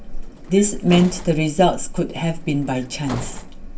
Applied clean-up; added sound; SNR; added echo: none; Bus; 15 dB; reverberation time 0.2 s.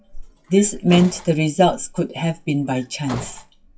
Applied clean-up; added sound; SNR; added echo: classical method WPE with log-MMSE.